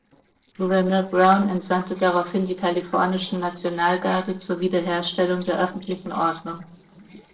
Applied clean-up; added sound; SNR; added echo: neural separator model SepFormer DNS4.